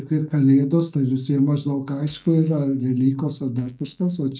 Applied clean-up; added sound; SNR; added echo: neural mask model DeepFilterNet 3.